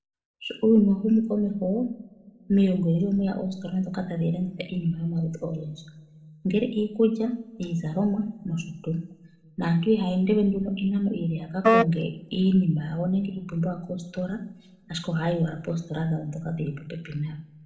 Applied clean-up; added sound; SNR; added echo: none; Wind instrument, woodwind instrument; -2 dB; reverberation time 0.7 s.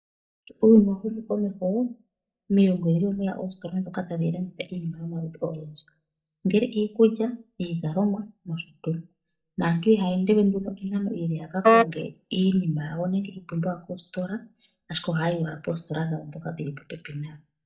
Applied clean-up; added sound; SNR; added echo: neural mask model DeepFilterNet 3.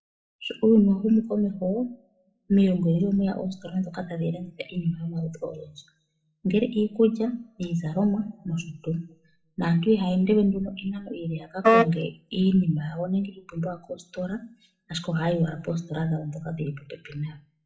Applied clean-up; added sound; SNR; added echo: classical method WPE with log-MMSE.